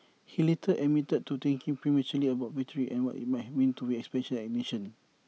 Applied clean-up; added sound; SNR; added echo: none; none; none; none.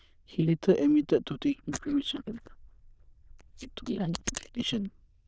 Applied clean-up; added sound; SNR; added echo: neural diffusion model UNIVERSE++.